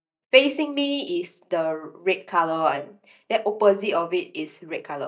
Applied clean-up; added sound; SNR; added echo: neural mask model DeepFilterNet 3.